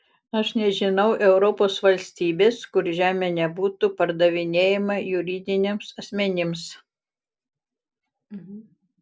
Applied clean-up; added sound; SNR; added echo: none; none; none; none.